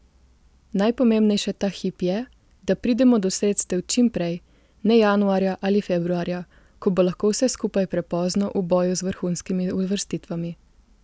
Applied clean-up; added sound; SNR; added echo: none; none; none; none.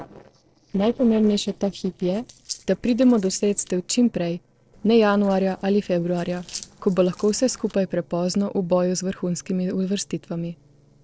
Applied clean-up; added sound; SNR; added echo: neural separator model SepFormer DNS4.